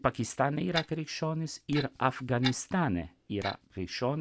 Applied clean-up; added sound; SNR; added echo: none; Clock; 10 dB; none.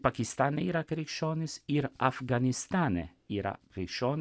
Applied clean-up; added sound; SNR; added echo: none; none; none; none.